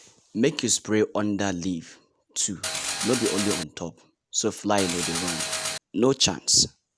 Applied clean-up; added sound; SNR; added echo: none; Mechanisms; 0 dB; none.